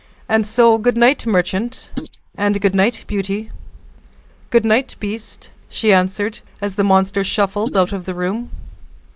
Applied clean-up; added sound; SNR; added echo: neural mask model Resemble Enhance denoiser.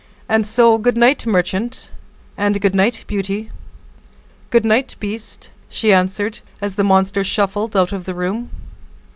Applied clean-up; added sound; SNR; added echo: none; none; none; none.